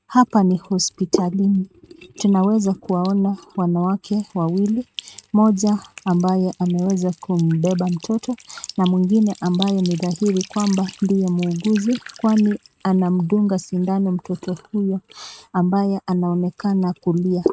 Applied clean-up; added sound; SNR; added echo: neural mask model RNNoise.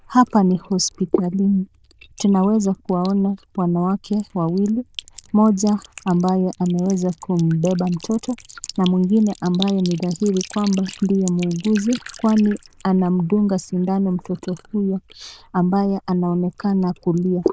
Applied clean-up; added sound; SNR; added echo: neural diffusion model UNIVERSE++.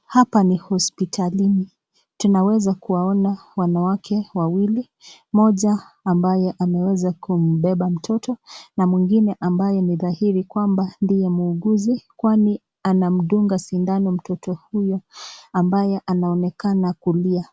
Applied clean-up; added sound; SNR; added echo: none; none; none; none.